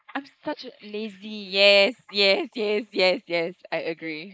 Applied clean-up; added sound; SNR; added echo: neural mask model Resemble Enhance denoiser.